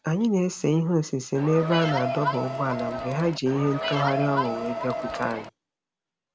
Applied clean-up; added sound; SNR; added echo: none; Crowd; 4 dB; none.